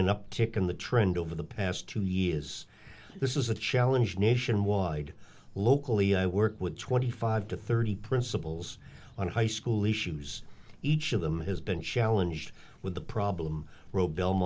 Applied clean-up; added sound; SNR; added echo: none; Ocean; 17 dB; none.